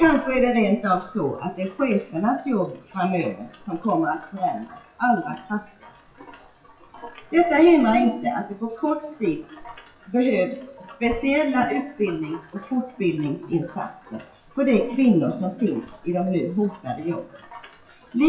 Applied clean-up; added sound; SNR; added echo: classical method WPE with log-MMSE.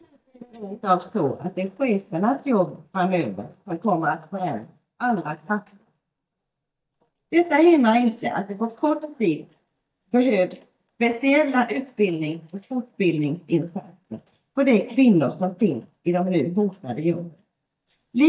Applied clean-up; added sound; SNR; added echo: neural mask model DeepFilterNet 3.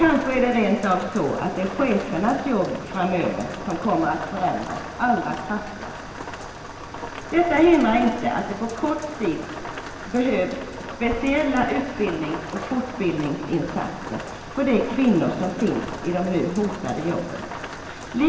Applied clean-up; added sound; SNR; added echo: none; Rain; 12 dB; reverberation time 2.0 s.